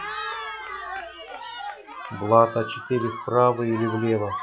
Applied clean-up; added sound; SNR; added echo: classical method log-MMSE.